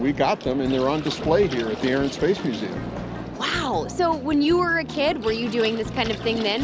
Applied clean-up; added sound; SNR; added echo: none; Water / Splash, splatter; 17 dB; none.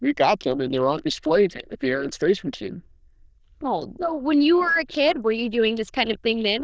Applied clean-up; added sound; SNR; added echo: neural diffusion model UNIVERSE++.